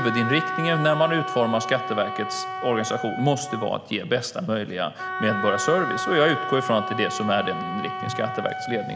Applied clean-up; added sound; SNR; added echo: none; Wind instrument, woodwind instrument; 5 dB; none.